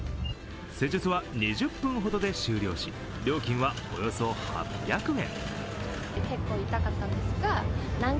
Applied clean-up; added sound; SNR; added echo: none; none; none; none.